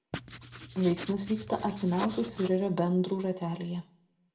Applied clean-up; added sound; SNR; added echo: none; Writing; 11 dB; reverberation time 0.4 s.